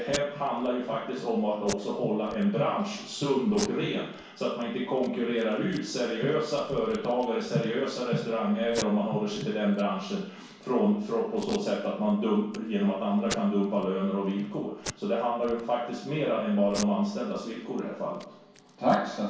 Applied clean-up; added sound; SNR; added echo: none; Packing tape, duct tape; 18 dB; reverberation time 0.6 s.